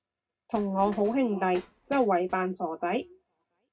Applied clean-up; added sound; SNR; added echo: none; Train; 19 dB; reverberation time 0.2 s.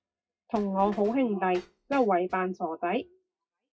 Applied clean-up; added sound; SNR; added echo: classical method WPE with log-MMSE.